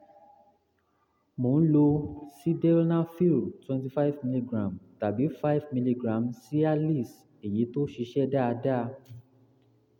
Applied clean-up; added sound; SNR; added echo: none; none; none; none.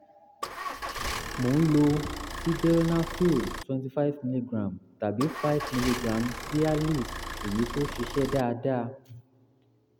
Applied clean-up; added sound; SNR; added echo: none; Idling / Engine starting / Motor vehicle (road); 7 dB; none.